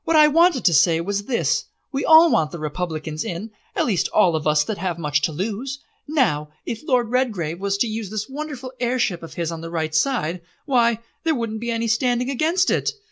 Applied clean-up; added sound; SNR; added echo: none; none; none; none.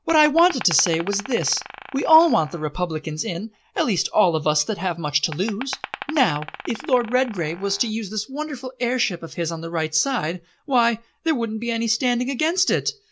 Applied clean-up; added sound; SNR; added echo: none; Glass; 15 dB; none.